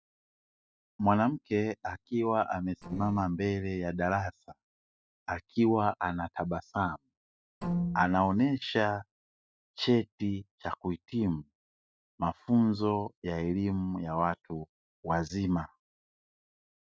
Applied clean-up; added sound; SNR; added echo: neural separator model SepFormer DNS4.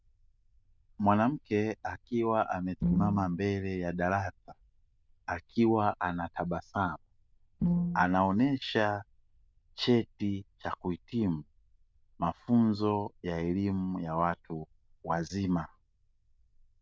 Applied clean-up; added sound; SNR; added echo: neural diffusion model UNIVERSE++.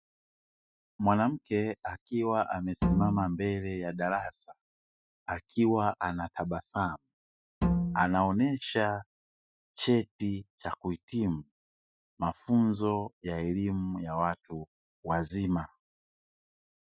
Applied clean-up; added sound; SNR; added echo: classical method Wiener filter.